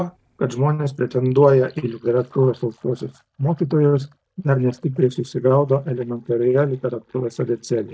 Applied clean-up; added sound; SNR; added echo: neural mask model DeepFilterNet 3.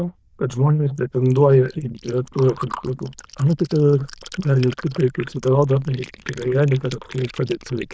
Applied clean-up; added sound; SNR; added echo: neural diffusion model UNIVERSE++.